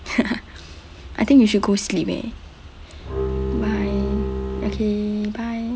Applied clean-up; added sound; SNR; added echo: none; Bowed string instrument; 3 dB; none.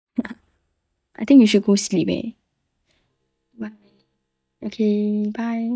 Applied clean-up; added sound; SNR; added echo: neural mask model DeepFilterNet 3.